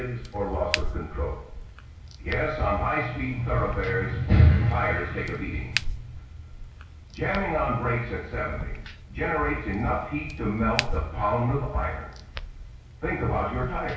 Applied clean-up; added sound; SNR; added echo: none; Crack; 10 dB; reverberation time 0.6 s.